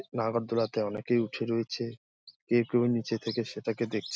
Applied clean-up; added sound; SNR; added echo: none; none; none; none.